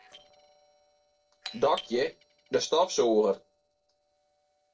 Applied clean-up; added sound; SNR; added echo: neural separator model SepFormer DNS4.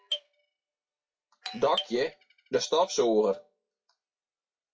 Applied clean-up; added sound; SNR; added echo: classical method WPE with log-MMSE.